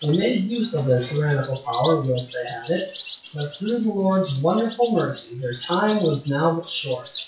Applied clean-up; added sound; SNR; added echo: classical method WPE with log-MMSE.